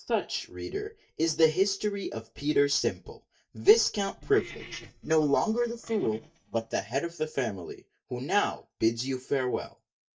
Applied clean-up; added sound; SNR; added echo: neural mask model DeepFilterNet 3.